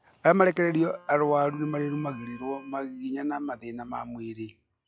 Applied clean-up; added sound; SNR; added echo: classical method log-MMSE.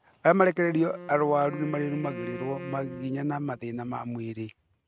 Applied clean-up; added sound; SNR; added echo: neural mask model RNNoise.